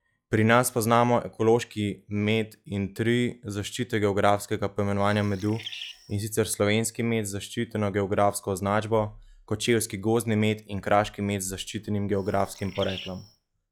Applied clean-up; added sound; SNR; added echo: classical method log-MMSE.